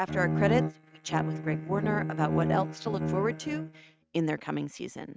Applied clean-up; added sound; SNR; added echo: neural mask model RNNoise.